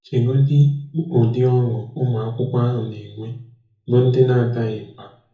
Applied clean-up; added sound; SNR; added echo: none; none; none; reverberation time 0.6 s.